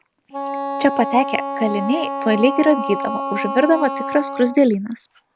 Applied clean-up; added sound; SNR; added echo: none; Wind instrument, woodwind instrument; 6 dB; none.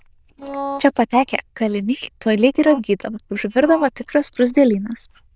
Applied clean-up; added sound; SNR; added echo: neural diffusion model UNIVERSE++.